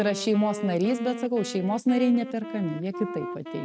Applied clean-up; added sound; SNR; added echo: neural mask model RNNoise.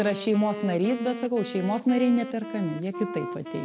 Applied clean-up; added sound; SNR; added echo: none; Wind instrument, woodwind instrument; 10 dB; none.